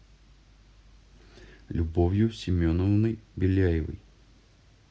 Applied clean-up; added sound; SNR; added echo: none; none; none; none.